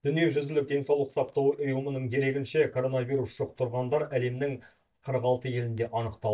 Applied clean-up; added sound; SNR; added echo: neural mask model DeepFilterNet 3.